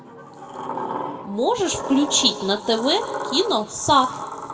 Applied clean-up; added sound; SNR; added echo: none; Sliding door; 9 dB; reverberation time 1.2 s.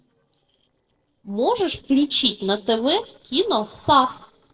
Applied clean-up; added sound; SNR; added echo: neural separator model SepFormer DNS4.